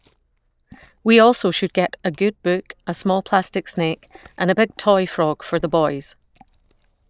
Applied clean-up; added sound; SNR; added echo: neural separator model SepFormer DNS4.